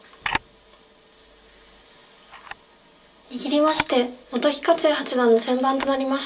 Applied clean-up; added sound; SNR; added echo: none; Camera; 13 dB; reverberation time 0.2 s.